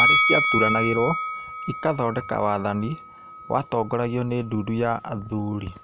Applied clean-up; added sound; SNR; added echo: none; Bell; 1 dB; none.